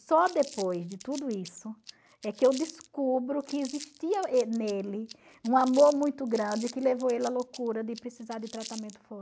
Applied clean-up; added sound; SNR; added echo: none; Crumpling, crinkling; 19 dB; none.